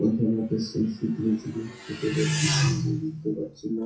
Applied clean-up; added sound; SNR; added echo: classical method WPE with log-MMSE.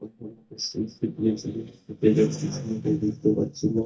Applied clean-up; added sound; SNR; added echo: neural mask model DeepFilterNet 3.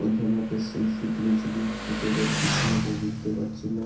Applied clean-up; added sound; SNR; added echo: none; Motorcycle; 4 dB; reverberation time 0.6 s.